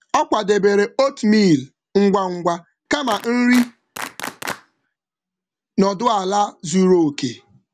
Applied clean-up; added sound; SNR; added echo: none; Clapping; 13 dB; none.